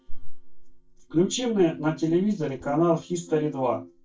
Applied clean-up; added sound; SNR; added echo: neural mask model DeepFilterNet 3.